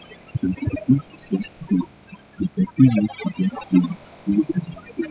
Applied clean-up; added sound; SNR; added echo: classical method spectral subtraction.